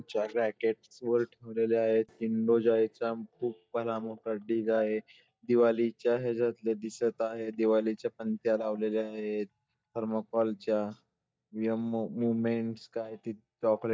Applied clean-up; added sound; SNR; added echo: neural mask model DeepFilterNet 3.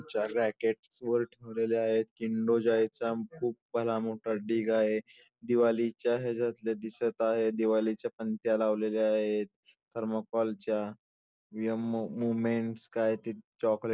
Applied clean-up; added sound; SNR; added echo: none; none; none; none.